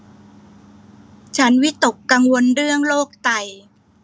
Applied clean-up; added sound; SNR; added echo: none; none; none; none.